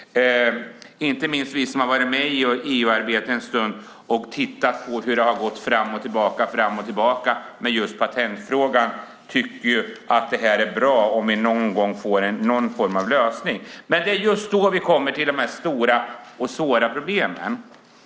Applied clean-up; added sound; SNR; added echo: none; none; none; none.